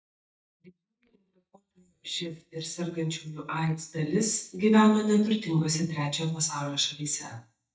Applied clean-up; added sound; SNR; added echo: neural mask model DeepFilterNet 3.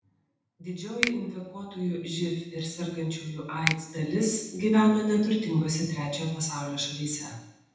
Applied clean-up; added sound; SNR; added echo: none; Finger snapping; 9 dB; reverberation time 0.8 s.